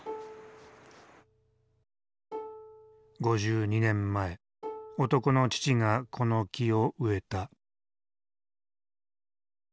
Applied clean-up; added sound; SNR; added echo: none; Plucked string instrument; 15 dB; none.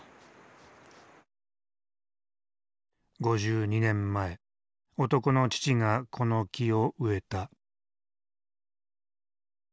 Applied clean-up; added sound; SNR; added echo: none; none; none; none.